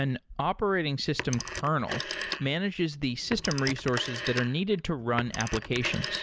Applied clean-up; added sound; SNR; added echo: none; Telephone; 8 dB; none.